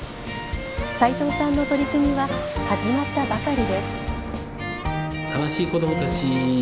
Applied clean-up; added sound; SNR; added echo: none; Sliding door; 16 dB; none.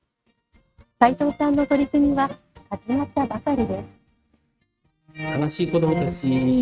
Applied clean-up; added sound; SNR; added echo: neural mask model RNNoise.